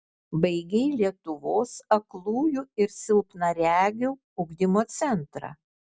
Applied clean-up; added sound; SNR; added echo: none; none; none; none.